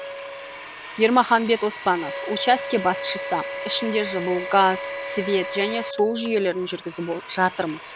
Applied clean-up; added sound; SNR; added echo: none; Wind instrument, woodwind instrument + Domestic sounds, home sounds; 9 dB; none.